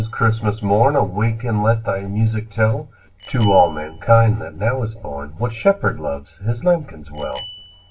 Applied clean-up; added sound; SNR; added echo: none; Bicycle bell; 20 dB; reverberation time 0.2 s.